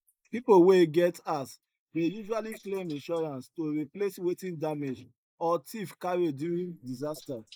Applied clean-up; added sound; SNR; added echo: neural mask model Resemble Enhance denoiser.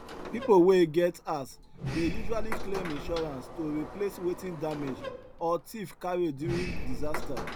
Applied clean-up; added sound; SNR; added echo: none; Sliding door; 5 dB; none.